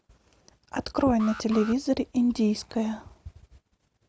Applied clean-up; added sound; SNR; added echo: none; Alarm; 16 dB; none.